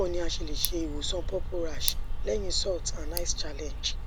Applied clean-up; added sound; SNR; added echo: none; Tick; -3 dB; none.